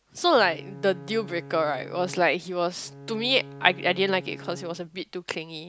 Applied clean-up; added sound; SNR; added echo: none; Bowed string instrument; 17 dB; none.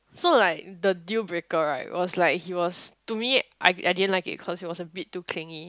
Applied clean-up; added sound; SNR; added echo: none; none; none; none.